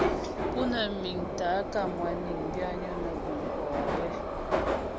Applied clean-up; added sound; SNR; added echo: none; Subway, metro, underground; -3 dB; none.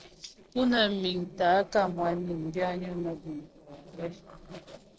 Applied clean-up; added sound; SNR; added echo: neural separator model SepFormer DNS4.